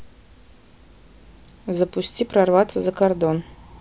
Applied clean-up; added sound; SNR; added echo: none; none; none; none.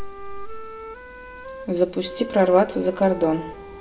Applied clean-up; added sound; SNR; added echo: none; Wind instrument, woodwind instrument; 15 dB; reverberation time 0.8 s.